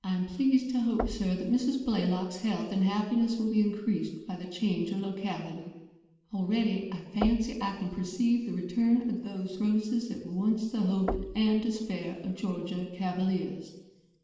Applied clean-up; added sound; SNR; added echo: none; Knock; 12 dB; reverberation time 1.1 s.